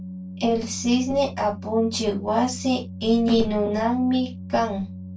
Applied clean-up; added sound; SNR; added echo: none; Organ; 13 dB; reverberation time 0.2 s.